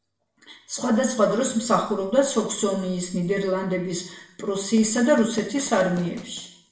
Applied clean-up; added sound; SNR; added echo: neural separator model SepFormer DNS4.